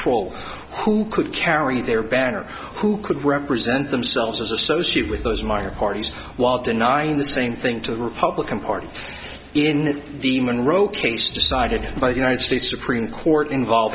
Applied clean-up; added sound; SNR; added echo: none; Fire; 18 dB; none.